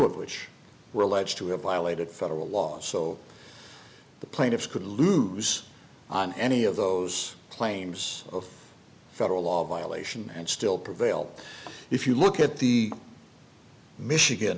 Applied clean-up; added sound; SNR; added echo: none; none; none; none.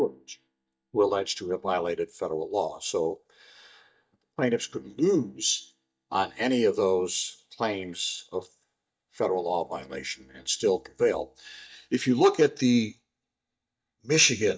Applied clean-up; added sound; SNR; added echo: neural mask model DeepFilterNet 3.